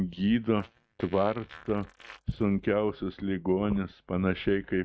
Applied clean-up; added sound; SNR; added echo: neural mask model RNNoise.